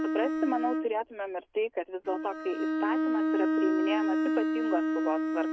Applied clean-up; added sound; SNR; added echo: none; Bowed string instrument; -4 dB; none.